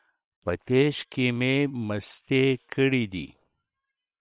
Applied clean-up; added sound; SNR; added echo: neural separator model SepFormer WHAM!.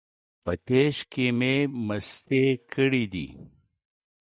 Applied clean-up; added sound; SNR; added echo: neural mask model DeepFilterNet 3.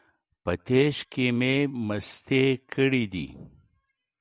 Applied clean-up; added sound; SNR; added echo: none; none; none; none.